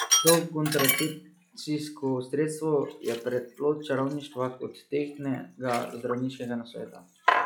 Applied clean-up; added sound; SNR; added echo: classical method log-MMSE.